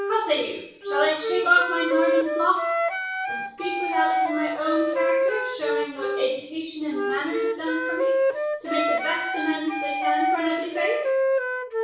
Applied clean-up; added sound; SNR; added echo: none; Wind instrument, woodwind instrument; -1 dB; reverberation time 0.6 s.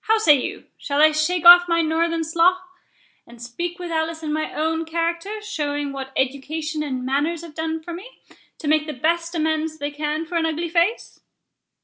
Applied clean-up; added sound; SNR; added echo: none; none; none; none.